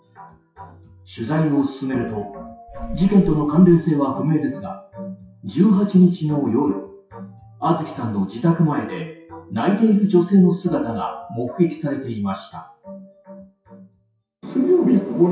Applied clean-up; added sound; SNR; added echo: classical method WPE with log-MMSE.